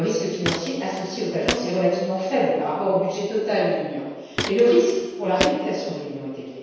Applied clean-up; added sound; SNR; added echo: none; Walk, footsteps; 8 dB; reverberation time 1.2 s.